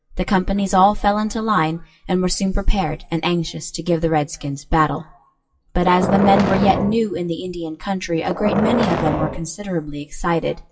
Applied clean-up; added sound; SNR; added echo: classical method WPE with log-MMSE.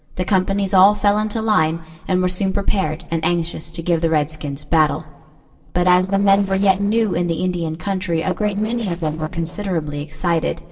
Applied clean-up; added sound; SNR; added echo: neural separator model SepFormer DNS4.